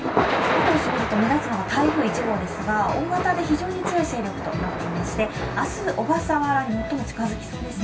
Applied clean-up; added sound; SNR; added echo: none; Thunder / Rain; 4 dB; reverberation time 0.2 s.